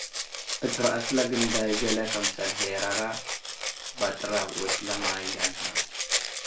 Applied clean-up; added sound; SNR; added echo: none; Rattle (instrument); 0 dB; reverberation time 0.2 s.